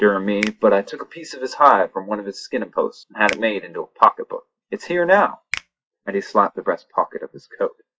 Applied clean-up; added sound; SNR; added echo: classical method log-MMSE.